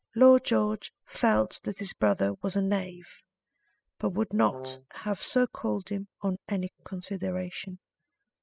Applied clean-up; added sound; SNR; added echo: classical method spectral subtraction.